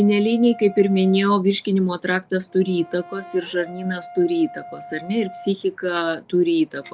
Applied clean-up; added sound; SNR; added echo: none; Brass instrument; 20 dB; none.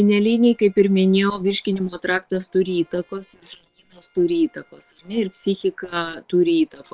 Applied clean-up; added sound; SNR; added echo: neural separator model SepFormer WHAM!.